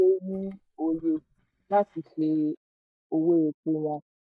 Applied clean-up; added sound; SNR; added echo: neural mask model DeepFilterNet 3.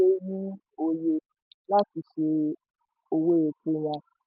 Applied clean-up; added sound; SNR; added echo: none; none; none; none.